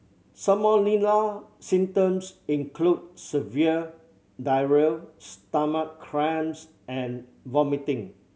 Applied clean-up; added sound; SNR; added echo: none; none; none; none.